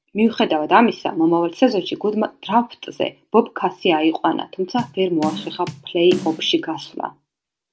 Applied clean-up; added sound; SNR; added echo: none; Bass drum / Snare drum; 12 dB; none.